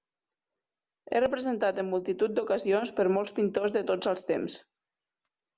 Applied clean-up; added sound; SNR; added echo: none; none; none; none.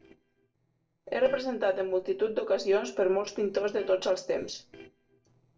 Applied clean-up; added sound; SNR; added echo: neural separator model SepFormer DNS4.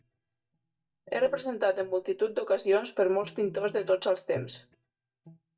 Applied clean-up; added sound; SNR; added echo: neural mask model DeepFilterNet 3.